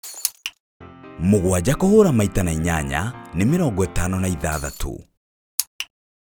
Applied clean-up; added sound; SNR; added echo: none; Piano + Shatter; 19 dB; none.